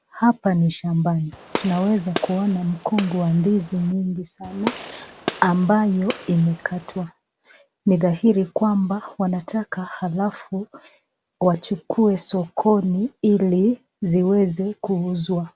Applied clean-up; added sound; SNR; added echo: none; Gunshot, gunfire; 12 dB; none.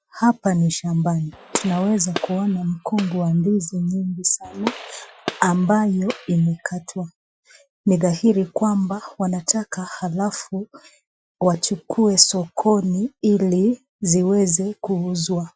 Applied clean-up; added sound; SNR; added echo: classical method Wiener filter.